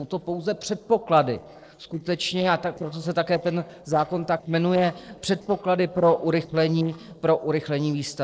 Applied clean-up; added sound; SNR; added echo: neural separator model SepFormer DNS4.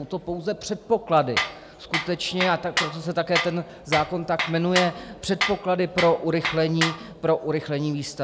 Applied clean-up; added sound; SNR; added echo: none; Tools; 4 dB; none.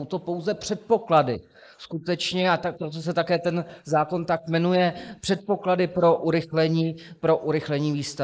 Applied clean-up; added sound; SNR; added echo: neural mask model Resemble Enhance denoiser.